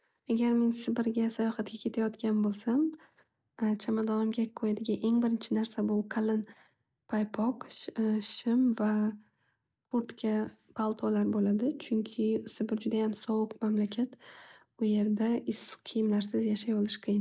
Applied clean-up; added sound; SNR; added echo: none; none; none; none.